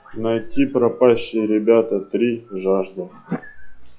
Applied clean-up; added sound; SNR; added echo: classical method log-MMSE.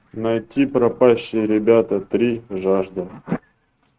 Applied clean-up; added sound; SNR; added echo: neural mask model RNNoise.